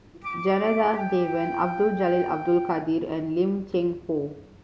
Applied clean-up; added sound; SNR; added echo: none; Wind instrument, woodwind instrument; 9 dB; none.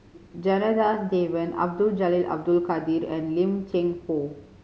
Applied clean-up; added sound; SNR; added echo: none; none; none; none.